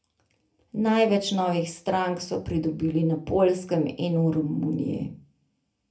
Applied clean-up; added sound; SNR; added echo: none; none; none; reverberation time 0.3 s.